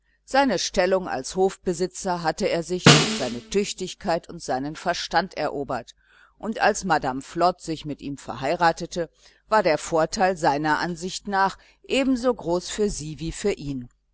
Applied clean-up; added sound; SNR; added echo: none; Snare drum; -3 dB; none.